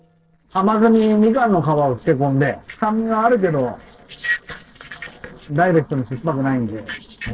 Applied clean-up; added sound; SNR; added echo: neural separator model SepFormer DNS4.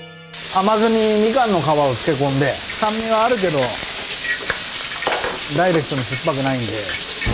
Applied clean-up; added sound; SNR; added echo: none; none; none; none.